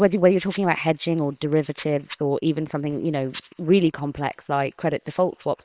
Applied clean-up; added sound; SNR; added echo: neural separator model SepFormer WHAM!.